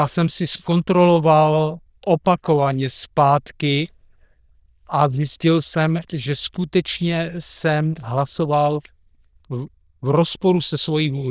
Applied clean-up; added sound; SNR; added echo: neural diffusion model UNIVERSE++.